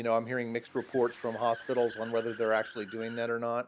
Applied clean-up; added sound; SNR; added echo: none; Accelerating, revving, vroom / Car; 17 dB; none.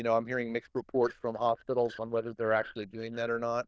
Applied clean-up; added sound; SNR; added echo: neural diffusion model UNIVERSE++.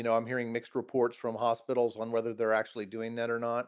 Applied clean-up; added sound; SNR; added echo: none; none; none; none.